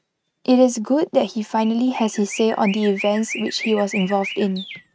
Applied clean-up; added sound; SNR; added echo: neural mask model RNNoise.